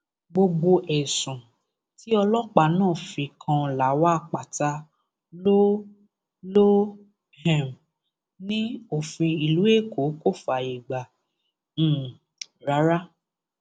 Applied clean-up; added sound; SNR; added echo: none; none; none; none.